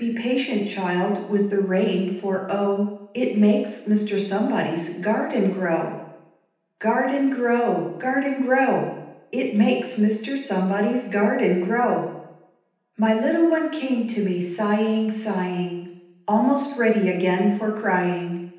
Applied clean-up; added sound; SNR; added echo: none; none; none; reverberation time 0.9 s.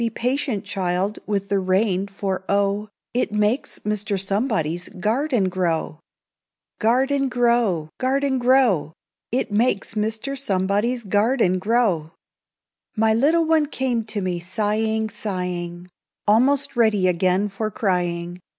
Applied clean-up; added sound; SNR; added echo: none; none; none; none.